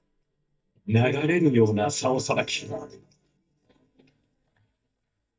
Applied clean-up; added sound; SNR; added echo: neural mask model DeepFilterNet 3.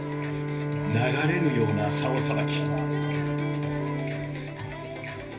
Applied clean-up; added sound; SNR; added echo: none; Bowed string instrument; -1 dB; reverberation time 0.3 s.